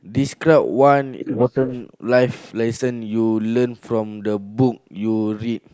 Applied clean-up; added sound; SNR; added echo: neural mask model Resemble Enhance denoiser.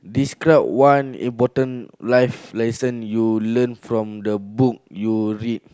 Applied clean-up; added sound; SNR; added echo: none; none; none; none.